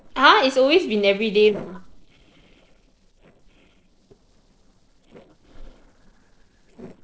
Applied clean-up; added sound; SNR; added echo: neural separator model SepFormer DNS4.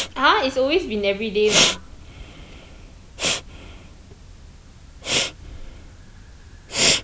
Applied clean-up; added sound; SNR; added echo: none; Respiratory sounds; 0 dB; none.